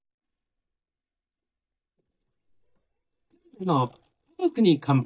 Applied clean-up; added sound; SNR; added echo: neural mask model DeepFilterNet 3.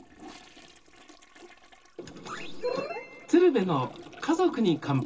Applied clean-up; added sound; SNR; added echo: none; Toilet flush; 18 dB; reverberation time 0.2 s.